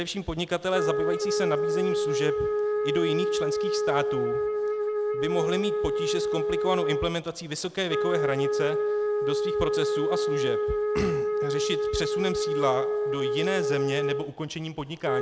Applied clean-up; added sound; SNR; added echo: none; Wind instrument, woodwind instrument; -4 dB; none.